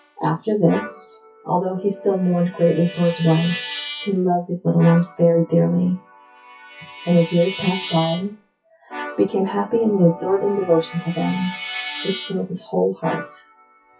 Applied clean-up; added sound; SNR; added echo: classical method WPE with log-MMSE.